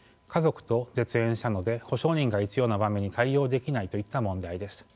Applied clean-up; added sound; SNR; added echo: none; none; none; none.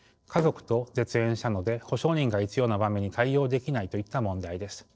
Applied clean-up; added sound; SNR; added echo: neural separator model SepFormer DNS4.